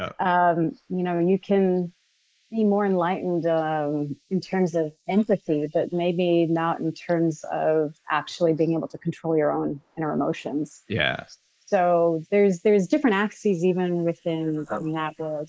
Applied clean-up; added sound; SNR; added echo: neural mask model Resemble Enhance denoiser.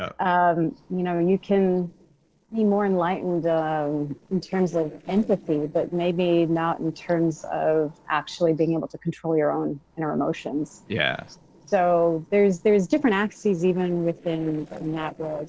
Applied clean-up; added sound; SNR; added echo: neural separator model SepFormer DNS4.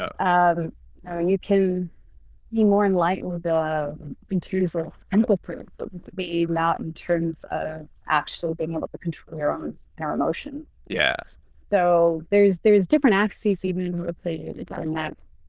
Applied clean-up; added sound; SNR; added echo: neural diffusion model UNIVERSE++.